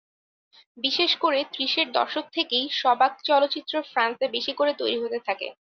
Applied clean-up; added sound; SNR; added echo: none; none; none; none.